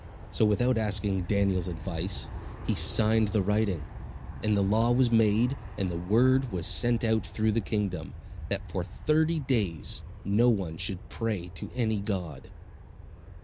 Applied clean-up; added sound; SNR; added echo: none; Aircraft; 12 dB; none.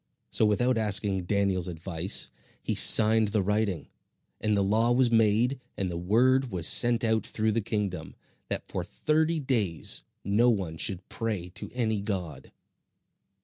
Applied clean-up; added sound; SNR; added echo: none; none; none; none.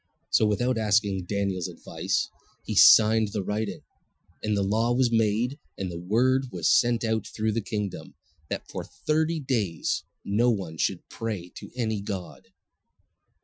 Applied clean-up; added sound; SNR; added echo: classical method Wiener filter.